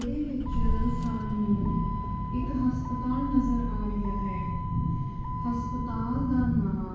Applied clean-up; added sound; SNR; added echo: none; Motor vehicle (road); 4 dB; reverberation time 1.2 s.